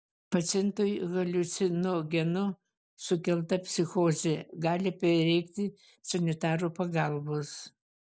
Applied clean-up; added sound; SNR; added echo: none; none; none; none.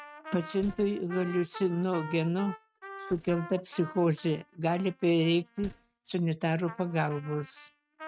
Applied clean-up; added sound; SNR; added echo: neural mask model RNNoise.